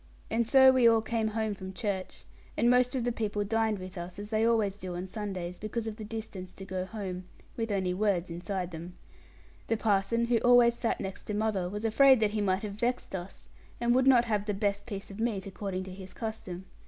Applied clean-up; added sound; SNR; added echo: none; none; none; none.